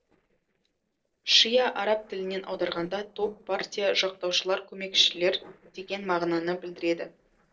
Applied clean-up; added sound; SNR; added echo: neural separator model SepFormer DNS4.